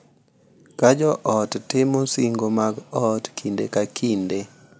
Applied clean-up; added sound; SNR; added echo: none; none; none; none.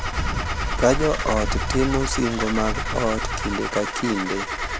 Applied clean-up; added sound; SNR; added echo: none; Wind + Engine starting / Car; 1 dB; none.